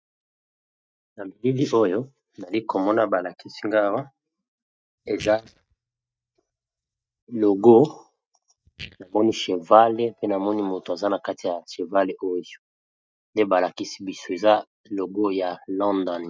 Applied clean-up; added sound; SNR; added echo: neural mask model DeepFilterNet 3.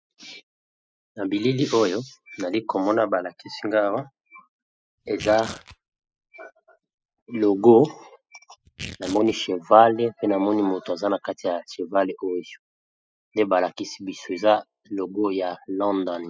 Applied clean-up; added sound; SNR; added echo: classical method spectral subtraction.